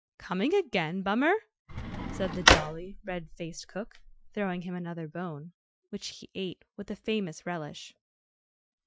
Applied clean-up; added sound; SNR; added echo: classical method Wiener filter.